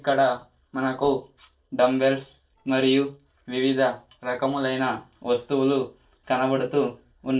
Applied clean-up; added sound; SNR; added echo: neural separator model SepFormer DNS4.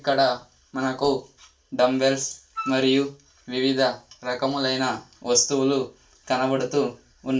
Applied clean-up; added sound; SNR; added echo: none; Wind instrument, woodwind instrument; 12 dB; reverberation time 0.3 s.